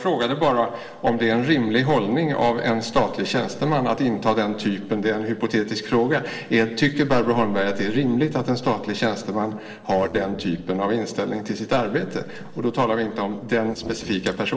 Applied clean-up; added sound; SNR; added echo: neural separator model SepFormer DNS4.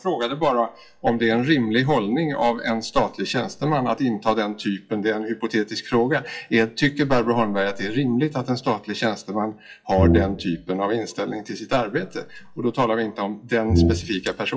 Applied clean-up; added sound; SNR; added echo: classical method WPE with log-MMSE.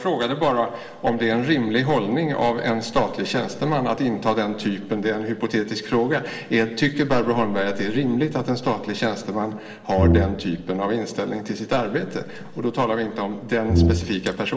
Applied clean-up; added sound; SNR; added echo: none; Brass instrument; -2 dB; reverberation time 2.7 s.